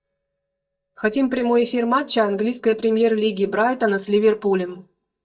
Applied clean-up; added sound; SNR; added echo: neural mask model DeepFilterNet 3.